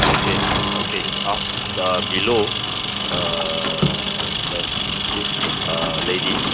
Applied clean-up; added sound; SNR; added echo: none; Engine; -5 dB; none.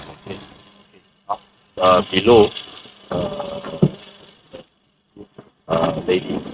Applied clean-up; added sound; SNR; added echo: neural mask model RNNoise.